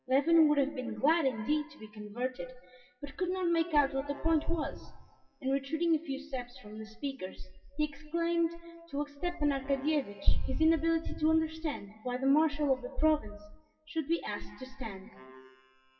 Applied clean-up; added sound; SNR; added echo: classical method WPE with log-MMSE.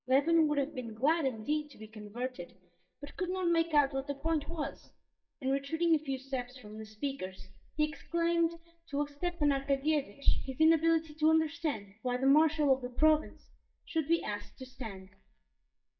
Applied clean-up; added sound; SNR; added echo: neural mask model DeepFilterNet 3.